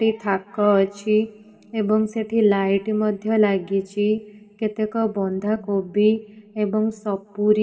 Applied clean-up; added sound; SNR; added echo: none; none; none; reverberation time 1.1 s.